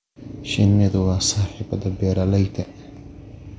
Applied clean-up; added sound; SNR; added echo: none; none; none; none.